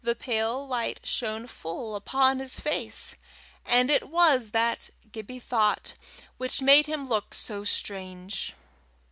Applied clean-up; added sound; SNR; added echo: none; none; none; none.